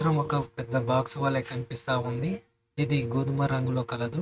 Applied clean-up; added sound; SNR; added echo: neural mask model RNNoise.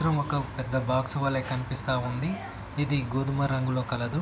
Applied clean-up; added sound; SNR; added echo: none; none; none; none.